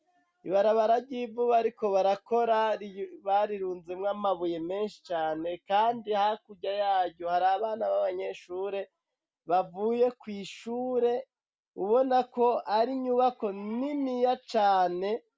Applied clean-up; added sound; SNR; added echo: none; none; none; none.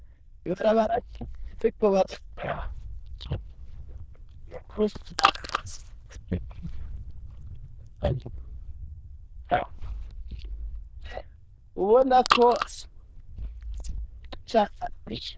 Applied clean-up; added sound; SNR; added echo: neural diffusion model UNIVERSE++.